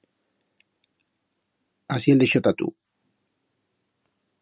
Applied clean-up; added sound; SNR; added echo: none; none; none; none.